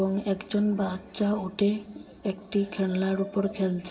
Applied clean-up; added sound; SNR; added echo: none; none; none; reverberation time 0.4 s.